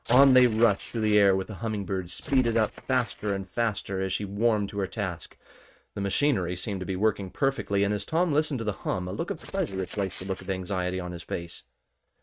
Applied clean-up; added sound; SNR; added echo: neural mask model RNNoise.